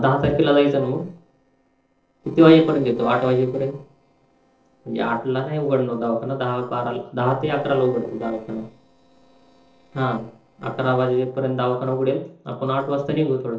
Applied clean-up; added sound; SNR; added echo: neural separator model SepFormer DNS4.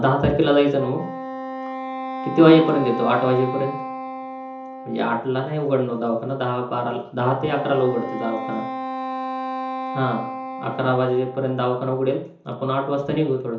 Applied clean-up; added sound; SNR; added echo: none; Wind instrument, woodwind instrument; 9 dB; reverberation time 0.6 s.